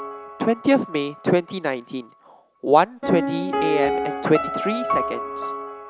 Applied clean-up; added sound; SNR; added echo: none; Piano; 4 dB; none.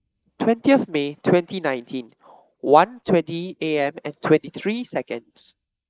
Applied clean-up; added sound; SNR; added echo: neural mask model Resemble Enhance denoiser.